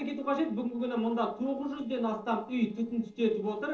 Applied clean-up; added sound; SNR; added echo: neural separator model SepFormer DNS4.